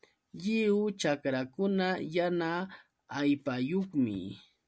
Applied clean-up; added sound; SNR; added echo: none; none; none; none.